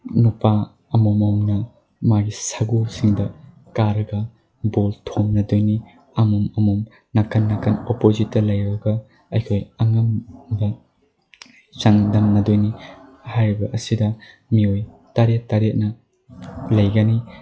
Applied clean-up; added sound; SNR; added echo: classical method log-MMSE.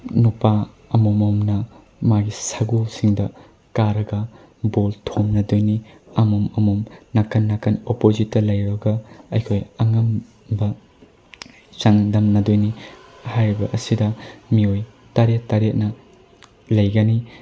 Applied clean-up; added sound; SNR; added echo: none; none; none; none.